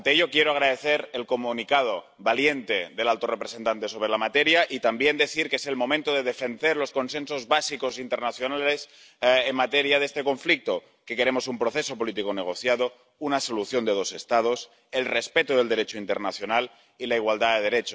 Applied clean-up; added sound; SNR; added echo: none; none; none; none.